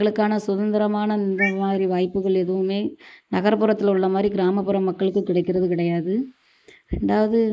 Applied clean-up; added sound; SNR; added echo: neural mask model Resemble Enhance denoiser.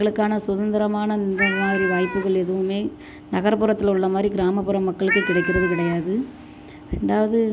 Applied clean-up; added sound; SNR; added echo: none; Cat; 6 dB; none.